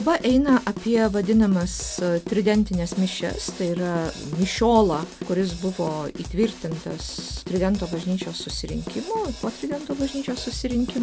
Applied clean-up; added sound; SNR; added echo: none; Drum kit; 12 dB; none.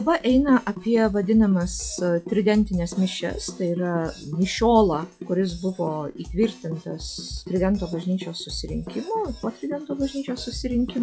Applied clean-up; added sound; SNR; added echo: classical method log-MMSE.